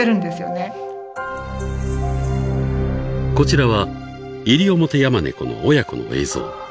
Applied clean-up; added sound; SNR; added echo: none; none; none; none.